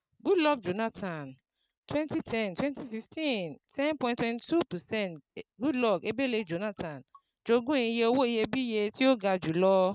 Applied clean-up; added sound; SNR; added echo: neural mask model RNNoise.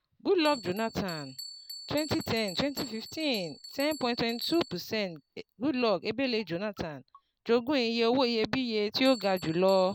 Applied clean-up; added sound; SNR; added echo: none; Bell; 17 dB; none.